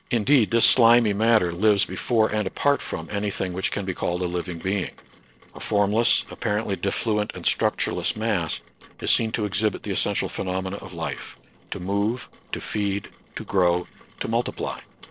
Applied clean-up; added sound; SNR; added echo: neural separator model SepFormer DNS4.